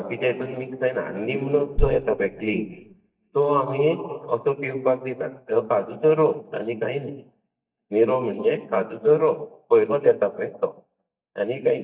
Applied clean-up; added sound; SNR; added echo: neural mask model DeepFilterNet 3.